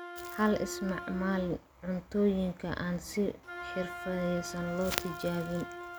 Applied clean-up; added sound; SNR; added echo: none; Wind instrument, woodwind instrument; 11 dB; none.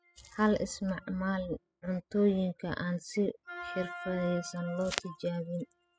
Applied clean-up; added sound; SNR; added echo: classical method spectral subtraction.